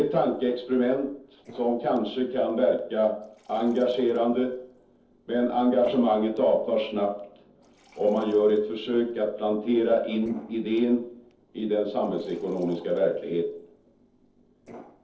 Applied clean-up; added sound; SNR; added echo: neural separator model SepFormer DNS4.